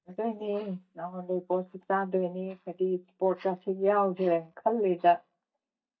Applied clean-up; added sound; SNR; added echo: neural mask model DeepFilterNet 3.